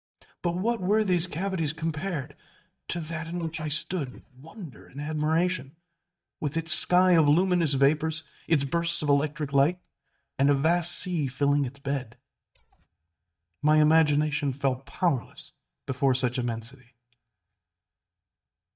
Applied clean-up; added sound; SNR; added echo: neural mask model DeepFilterNet 3.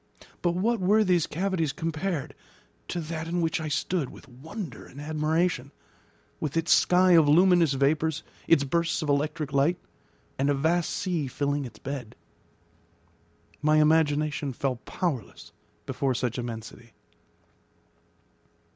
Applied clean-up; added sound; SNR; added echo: none; none; none; none.